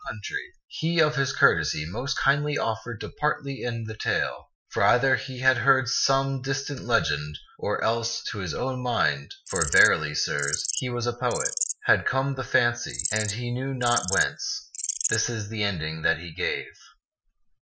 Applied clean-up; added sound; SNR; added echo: classical method Wiener filter.